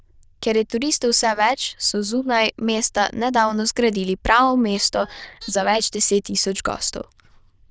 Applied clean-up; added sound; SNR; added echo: neural diffusion model UNIVERSE++.